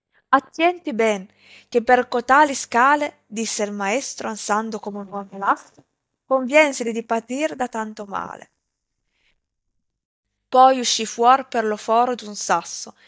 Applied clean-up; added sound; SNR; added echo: neural mask model DeepFilterNet 3.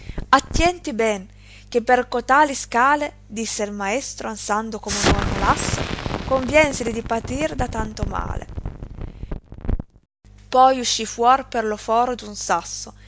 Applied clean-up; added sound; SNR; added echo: none; Explosion; 7 dB; none.